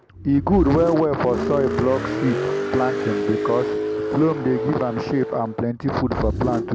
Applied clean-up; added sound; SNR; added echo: none; Car; 4 dB; none.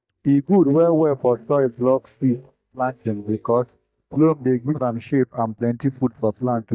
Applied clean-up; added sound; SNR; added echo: neural mask model DeepFilterNet 3.